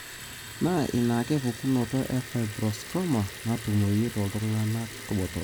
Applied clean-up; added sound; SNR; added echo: none; Liquid; 13 dB; none.